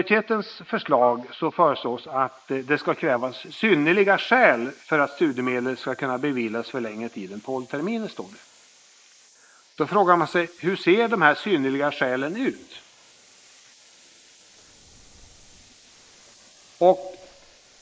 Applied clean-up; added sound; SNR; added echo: neural mask model Resemble Enhance denoiser.